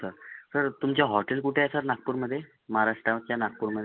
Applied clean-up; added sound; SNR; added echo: none; none; none; none.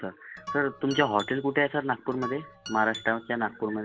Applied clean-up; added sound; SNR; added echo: none; Guitar; 15 dB; none.